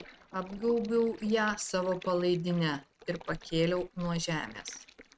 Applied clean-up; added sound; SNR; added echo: neural mask model RNNoise.